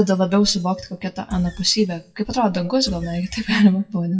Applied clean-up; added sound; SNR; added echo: classical method WPE with log-MMSE.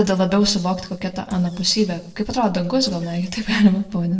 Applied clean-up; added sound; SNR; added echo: neural separator model SepFormer DNS4.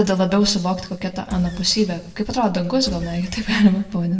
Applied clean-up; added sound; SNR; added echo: none; Engine; 17 dB; reverberation time 0.6 s.